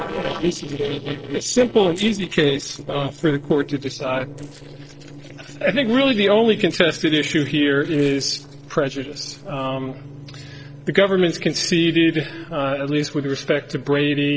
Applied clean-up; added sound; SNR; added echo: neural separator model SepFormer DNS4.